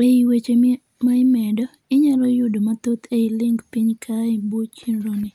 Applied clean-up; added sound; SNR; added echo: none; none; none; none.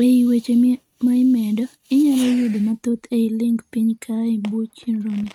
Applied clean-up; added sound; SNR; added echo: neural mask model RNNoise.